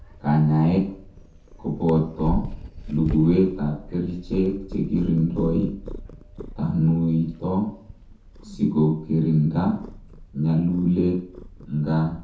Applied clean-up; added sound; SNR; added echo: none; Purr; 13 dB; reverberation time 0.5 s.